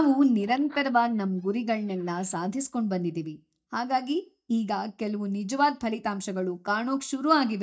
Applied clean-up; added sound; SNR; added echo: neural mask model DeepFilterNet 3.